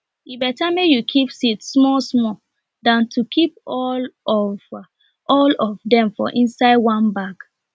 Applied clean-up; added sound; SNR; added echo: none; none; none; none.